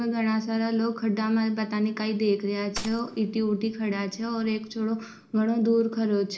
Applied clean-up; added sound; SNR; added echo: none; Gunshot, gunfire; 18 dB; reverberation time 0.4 s.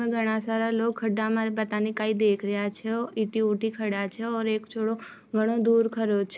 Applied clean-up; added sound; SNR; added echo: none; none; none; none.